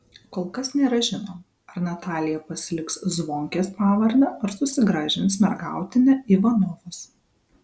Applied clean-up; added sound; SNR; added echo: none; none; none; none.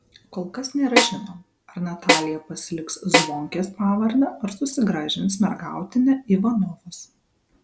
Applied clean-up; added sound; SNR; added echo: none; Snare drum; 0 dB; none.